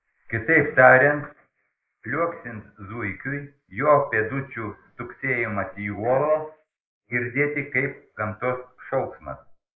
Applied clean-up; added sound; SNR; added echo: neural mask model Resemble Enhance denoiser.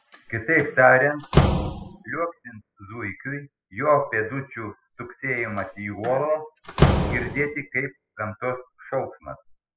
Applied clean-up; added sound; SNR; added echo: classical method spectral subtraction.